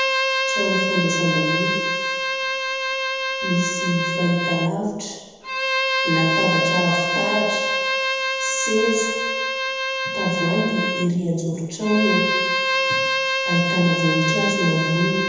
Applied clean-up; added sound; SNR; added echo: none; Bowed string instrument; -1 dB; reverberation time 1.1 s.